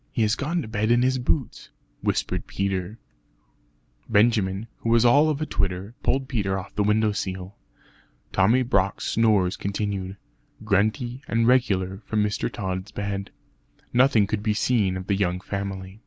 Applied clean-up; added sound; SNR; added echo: none; none; none; none.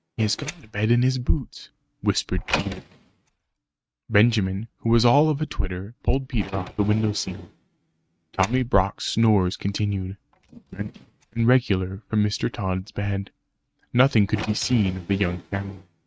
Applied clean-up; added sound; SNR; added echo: neural mask model RNNoise.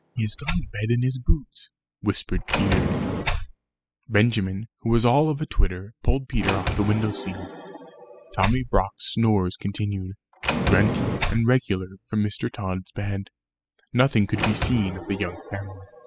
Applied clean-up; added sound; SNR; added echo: classical method spectral subtraction.